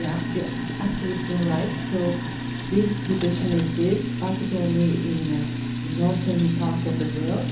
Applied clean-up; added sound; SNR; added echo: none; Sink (filling or washing); 2 dB; reverberation time 0.8 s.